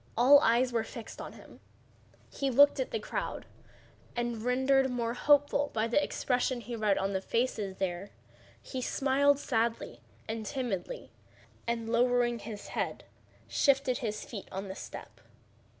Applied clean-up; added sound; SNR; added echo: none; none; none; none.